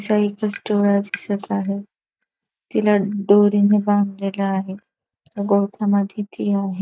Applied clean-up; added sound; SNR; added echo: neural mask model DeepFilterNet 3.